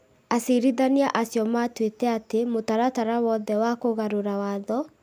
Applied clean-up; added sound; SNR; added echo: none; none; none; none.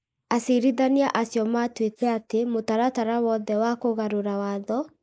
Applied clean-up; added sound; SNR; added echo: neural mask model Resemble Enhance denoiser.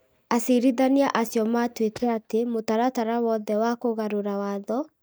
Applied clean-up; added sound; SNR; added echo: neural mask model DeepFilterNet 3.